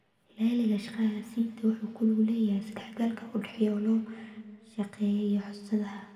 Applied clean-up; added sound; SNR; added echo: none; none; none; reverberation time 1.9 s.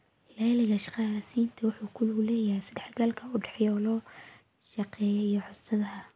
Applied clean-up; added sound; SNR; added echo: none; none; none; none.